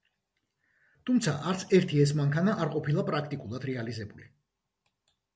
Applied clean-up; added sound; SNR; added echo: none; none; none; none.